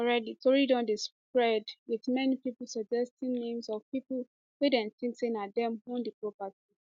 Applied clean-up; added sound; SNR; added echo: none; none; none; none.